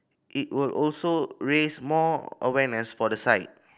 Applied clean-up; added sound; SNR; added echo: none; none; none; none.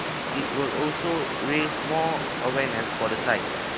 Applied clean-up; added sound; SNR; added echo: none; Stream / Liquid; 1 dB; none.